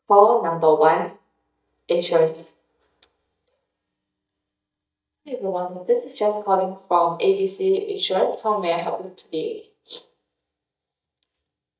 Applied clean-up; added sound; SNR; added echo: neural mask model DeepFilterNet 3.